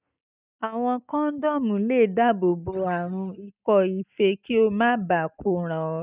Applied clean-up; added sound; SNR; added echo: neural mask model DeepFilterNet 3.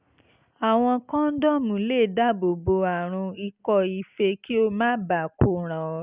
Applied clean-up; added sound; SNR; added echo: none; none; none; none.